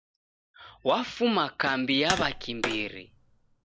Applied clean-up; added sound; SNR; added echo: none; Tap; 8 dB; none.